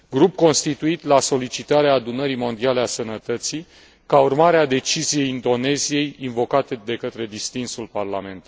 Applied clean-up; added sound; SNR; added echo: none; none; none; none.